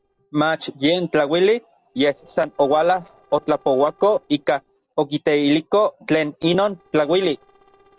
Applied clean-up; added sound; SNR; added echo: neural separator model SepFormer DNS4.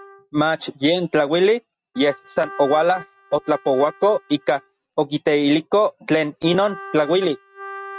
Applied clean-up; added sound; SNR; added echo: neural mask model RNNoise.